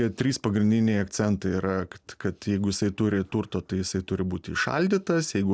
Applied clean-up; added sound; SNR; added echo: none; none; none; none.